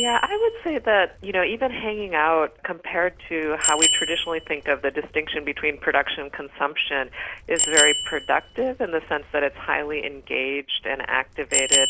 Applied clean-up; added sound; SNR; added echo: none; Bicycle bell; 3 dB; none.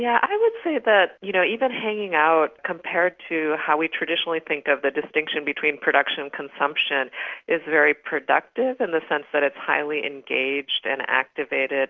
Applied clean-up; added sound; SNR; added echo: none; none; none; none.